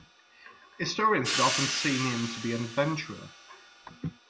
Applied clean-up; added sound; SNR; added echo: none; Hi-hat; 5 dB; none.